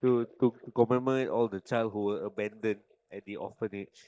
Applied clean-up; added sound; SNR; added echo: neural mask model DeepFilterNet 3.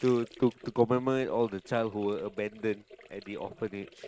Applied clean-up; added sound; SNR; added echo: neural mask model RNNoise.